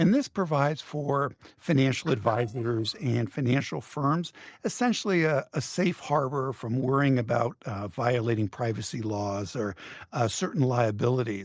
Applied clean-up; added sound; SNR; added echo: neural separator model SepFormer DNS4.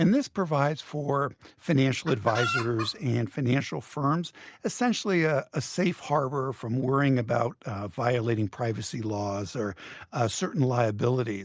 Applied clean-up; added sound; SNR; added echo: none; Chicken, rooster; 6 dB; none.